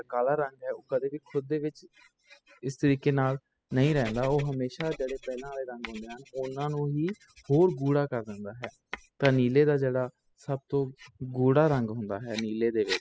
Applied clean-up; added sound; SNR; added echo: classical method spectral subtraction.